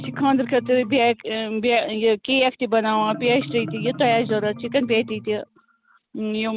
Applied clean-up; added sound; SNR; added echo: none; Marimba, xylophone; 15 dB; none.